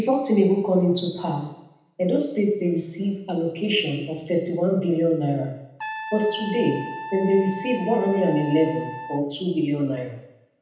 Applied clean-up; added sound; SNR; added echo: none; Trumpet; 11 dB; reverberation time 0.8 s.